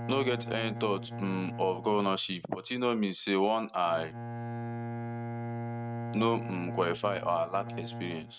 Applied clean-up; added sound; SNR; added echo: neural mask model RNNoise.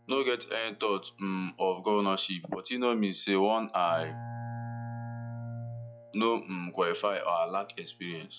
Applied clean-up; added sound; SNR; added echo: classical method log-MMSE.